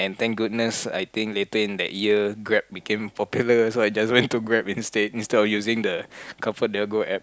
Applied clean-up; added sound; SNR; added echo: none; none; none; none.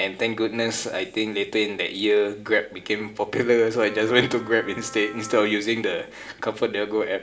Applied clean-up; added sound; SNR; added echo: none; Wind instrument, woodwind instrument; 18 dB; reverberation time 1.8 s.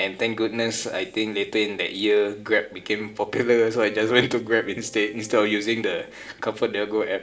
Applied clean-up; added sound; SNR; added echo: neural separator model SepFormer DNS4.